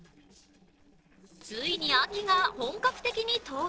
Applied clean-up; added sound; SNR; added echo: neural separator model SepFormer DNS4.